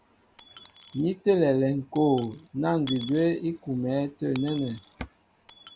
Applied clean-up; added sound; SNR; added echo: none; Coin (dropping) / Dishes, pots, and pans; 9 dB; none.